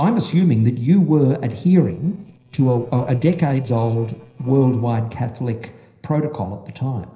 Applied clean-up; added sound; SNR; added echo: neural separator model SepFormer DNS4.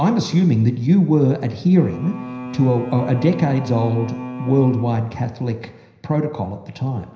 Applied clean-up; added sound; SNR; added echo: none; Bowed string instrument; 12 dB; reverberation time 0.9 s.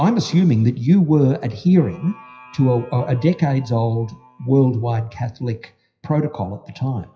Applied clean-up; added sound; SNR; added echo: classical method WPE with log-MMSE.